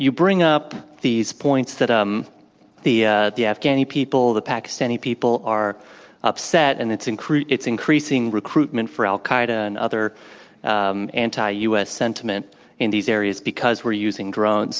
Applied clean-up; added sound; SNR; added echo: none; none; none; none.